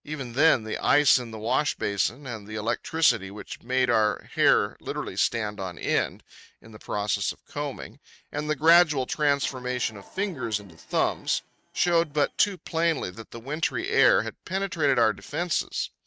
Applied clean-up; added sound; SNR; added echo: neural mask model RNNoise.